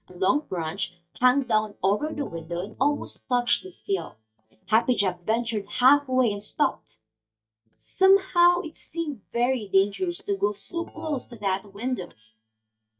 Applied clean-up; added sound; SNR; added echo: neural mask model DeepFilterNet 3.